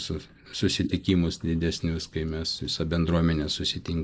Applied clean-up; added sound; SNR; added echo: neural mask model Resemble Enhance denoiser.